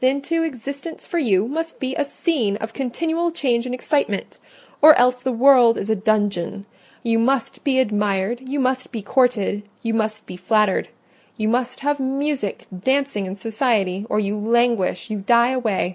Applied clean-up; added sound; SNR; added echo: none; none; none; none.